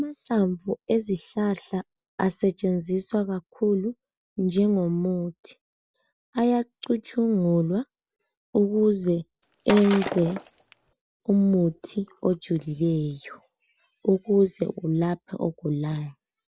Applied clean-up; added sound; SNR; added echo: none; Shatter; 8 dB; none.